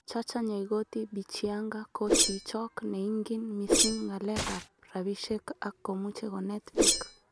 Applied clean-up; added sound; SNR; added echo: none; Whoosh, swoosh, swish; -2 dB; none.